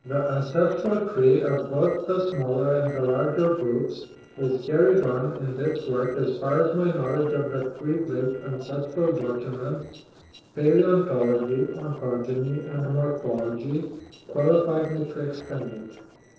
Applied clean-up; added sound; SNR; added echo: neural separator model SepFormer DNS4.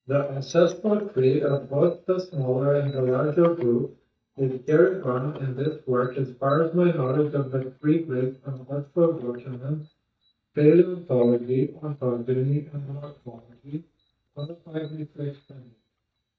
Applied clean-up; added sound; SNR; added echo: neural mask model DeepFilterNet 3.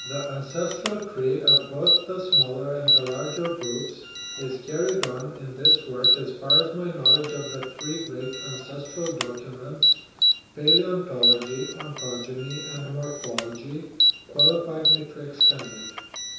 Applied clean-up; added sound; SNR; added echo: none; Alarm; -5 dB; reverberation time 0.9 s.